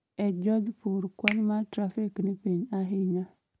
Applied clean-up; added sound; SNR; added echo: none; Finger snapping; 10 dB; none.